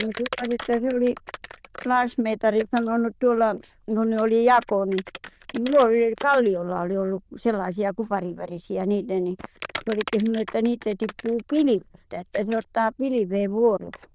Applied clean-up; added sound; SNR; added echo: neural diffusion model UNIVERSE++.